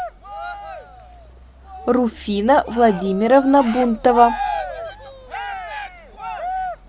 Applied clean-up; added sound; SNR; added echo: none; Cheering; 10 dB; none.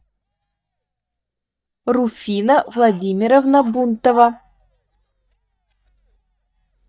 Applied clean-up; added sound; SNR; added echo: neural mask model DeepFilterNet 3.